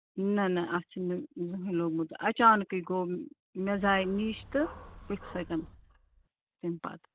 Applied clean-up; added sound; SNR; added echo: neural mask model DeepFilterNet 3.